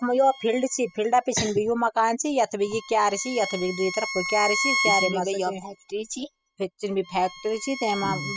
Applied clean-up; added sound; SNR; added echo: classical method spectral subtraction.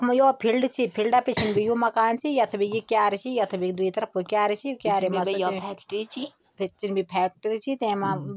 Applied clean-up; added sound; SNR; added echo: none; none; none; none.